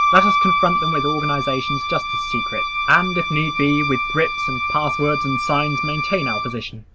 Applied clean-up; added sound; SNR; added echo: none; Wind instrument, woodwind instrument; -1 dB; none.